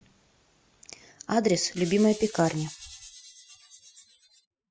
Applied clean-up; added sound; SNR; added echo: classical method Wiener filter.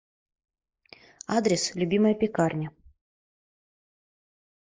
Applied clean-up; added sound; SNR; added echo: neural mask model Resemble Enhance denoiser.